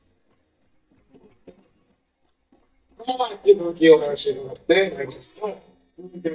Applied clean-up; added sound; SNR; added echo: neural mask model DeepFilterNet 3.